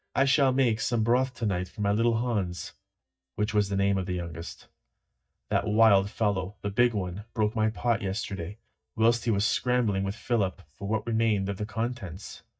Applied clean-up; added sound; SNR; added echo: neural mask model DeepFilterNet 3.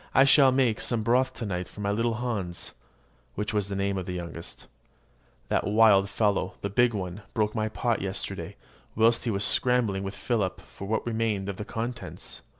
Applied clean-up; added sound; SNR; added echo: none; none; none; none.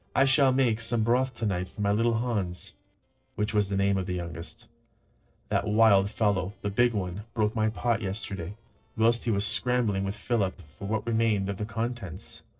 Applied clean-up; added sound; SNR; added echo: neural separator model SepFormer DNS4.